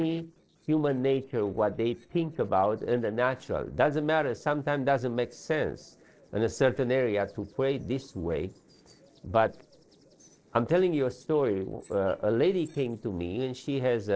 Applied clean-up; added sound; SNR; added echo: neural separator model SepFormer DNS4.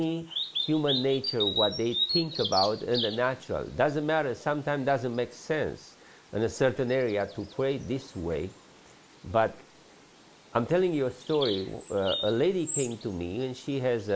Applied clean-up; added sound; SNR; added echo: neural mask model Resemble Enhance denoiser.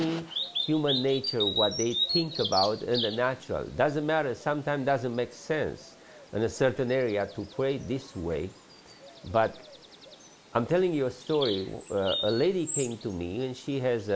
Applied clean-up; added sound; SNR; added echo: none; Bird vocalization, bird call, bird song; 8 dB; none.